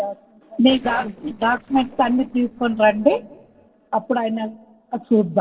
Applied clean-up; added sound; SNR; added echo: neural separator model SepFormer DNS4.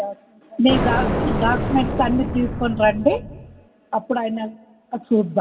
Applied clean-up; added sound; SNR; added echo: none; Explosion; 2 dB; reverberation time 0.3 s.